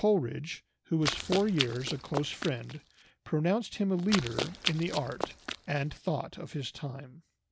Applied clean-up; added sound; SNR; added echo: none; Run; 6 dB; none.